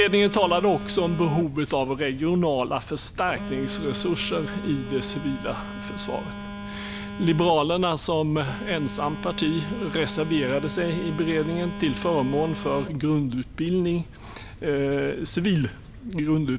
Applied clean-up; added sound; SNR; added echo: none; Telephone; 11 dB; none.